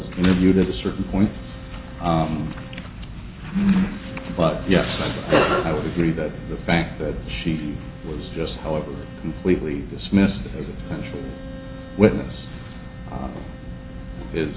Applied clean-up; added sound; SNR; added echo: none; Bowed string instrument; 20 dB; none.